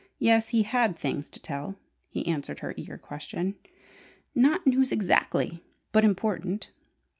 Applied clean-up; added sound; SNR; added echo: none; none; none; none.